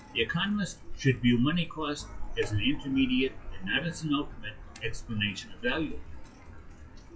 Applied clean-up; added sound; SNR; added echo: classical method WPE with log-MMSE.